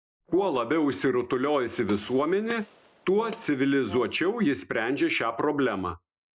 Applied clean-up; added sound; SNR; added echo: none; Brass instrument + Gunshot, gunfire; 20 dB; none.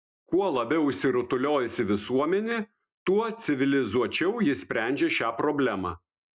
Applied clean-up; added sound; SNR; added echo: none; none; none; none.